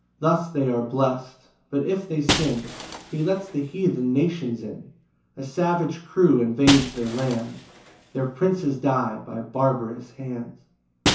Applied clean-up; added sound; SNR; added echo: none; Shatter; 8 dB; reverberation time 0.9 s.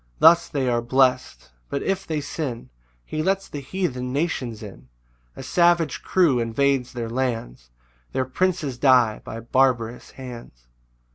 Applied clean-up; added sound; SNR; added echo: none; none; none; none.